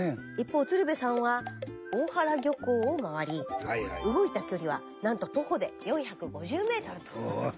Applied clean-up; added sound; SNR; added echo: none; none; none; none.